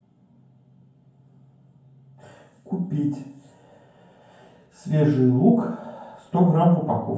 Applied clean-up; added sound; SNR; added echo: none; none; none; reverberation time 0.9 s.